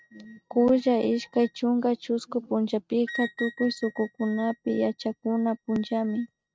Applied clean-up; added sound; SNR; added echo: neural mask model RNNoise.